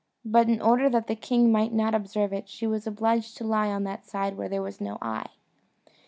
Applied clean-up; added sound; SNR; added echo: none; none; none; none.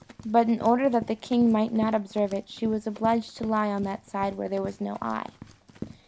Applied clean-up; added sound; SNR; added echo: none; Run; 17 dB; none.